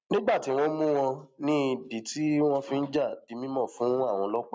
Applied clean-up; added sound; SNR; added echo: none; none; none; none.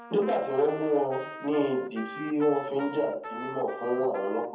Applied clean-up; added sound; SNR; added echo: none; Trumpet; 13 dB; reverberation time 0.6 s.